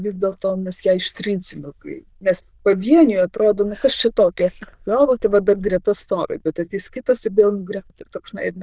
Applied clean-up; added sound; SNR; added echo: neural diffusion model UNIVERSE++.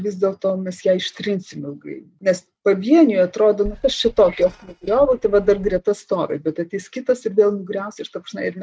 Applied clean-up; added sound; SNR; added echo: neural mask model RNNoise.